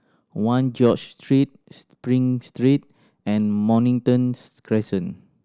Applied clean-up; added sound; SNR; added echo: none; none; none; none.